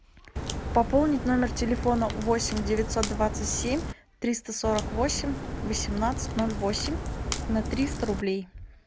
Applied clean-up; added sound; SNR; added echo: none; Crack; 4 dB; none.